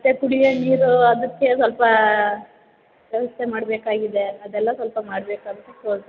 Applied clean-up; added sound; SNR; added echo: none; Guitar; 19 dB; none.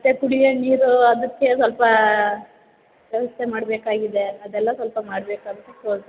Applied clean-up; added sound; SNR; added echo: none; none; none; none.